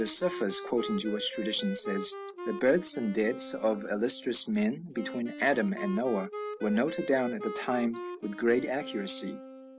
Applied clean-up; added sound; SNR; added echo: none; Wind instrument, woodwind instrument; 13 dB; none.